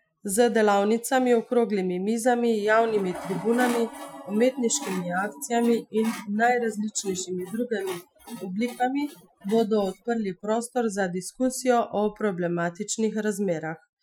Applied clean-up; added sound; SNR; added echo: classical method Wiener filter.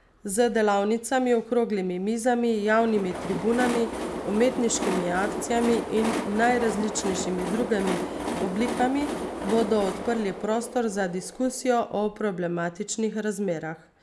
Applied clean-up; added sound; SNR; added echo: none; Train; 8 dB; none.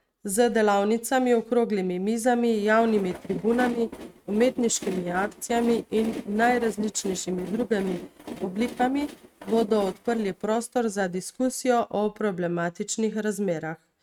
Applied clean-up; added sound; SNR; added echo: neural mask model RNNoise.